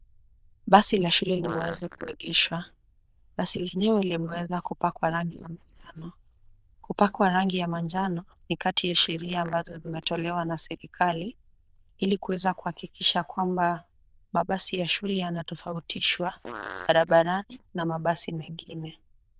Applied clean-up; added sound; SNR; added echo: neural diffusion model UNIVERSE++.